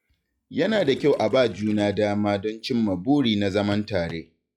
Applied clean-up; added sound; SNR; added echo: classical method log-MMSE.